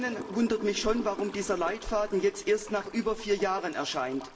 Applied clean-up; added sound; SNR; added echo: none; Toilet flush / Gurgling; 15 dB; reverberation time 0.6 s.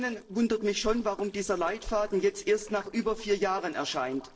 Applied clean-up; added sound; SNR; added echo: neural separator model SepFormer DNS4.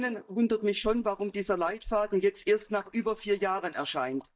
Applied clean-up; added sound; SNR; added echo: neural mask model DeepFilterNet 3.